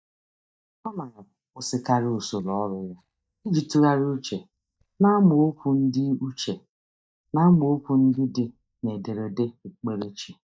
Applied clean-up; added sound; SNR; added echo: neural mask model DeepFilterNet 3.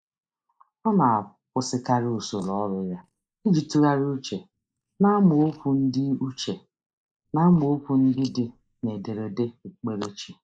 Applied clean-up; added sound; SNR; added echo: neural mask model Resemble Enhance denoiser.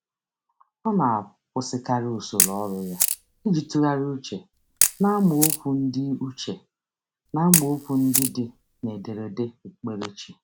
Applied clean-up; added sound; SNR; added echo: none; Camera; 1 dB; none.